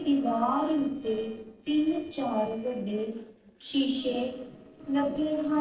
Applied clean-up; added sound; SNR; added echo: neural separator model SepFormer DNS4.